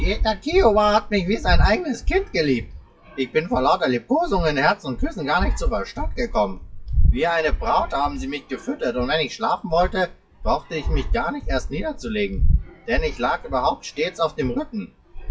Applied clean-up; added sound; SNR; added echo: classical method WPE with log-MMSE.